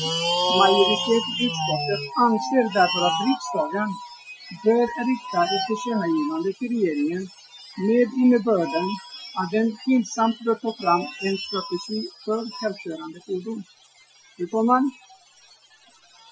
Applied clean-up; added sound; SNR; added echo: classical method Wiener filter.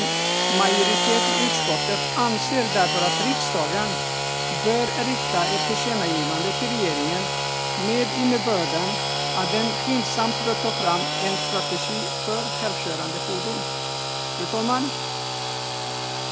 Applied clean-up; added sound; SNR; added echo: none; Sawing / Engine; -2 dB; none.